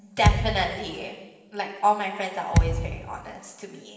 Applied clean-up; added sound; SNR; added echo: none; Thump, thud; -3 dB; reverberation time 1.4 s.